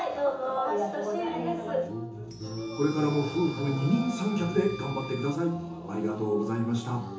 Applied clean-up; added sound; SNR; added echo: none; Bowed string instrument; 16 dB; reverberation time 0.8 s.